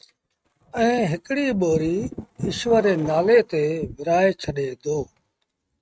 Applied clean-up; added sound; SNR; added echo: neural mask model RNNoise.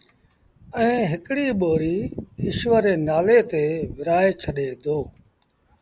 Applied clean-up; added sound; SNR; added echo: none; none; none; none.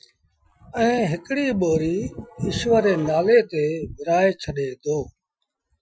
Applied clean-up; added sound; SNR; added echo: classical method Wiener filter.